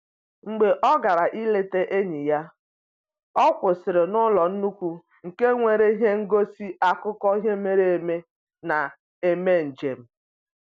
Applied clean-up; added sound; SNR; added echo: none; none; none; none.